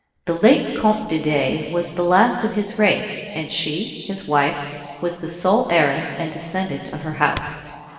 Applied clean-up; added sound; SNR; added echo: neural separator model SepFormer DNS4.